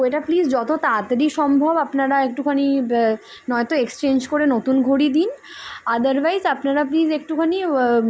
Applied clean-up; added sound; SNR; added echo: none; none; none; none.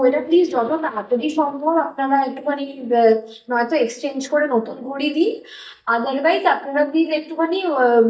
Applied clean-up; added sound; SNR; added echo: neural mask model DeepFilterNet 3.